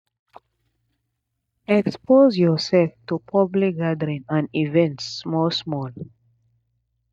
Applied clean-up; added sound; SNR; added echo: neural mask model DeepFilterNet 3.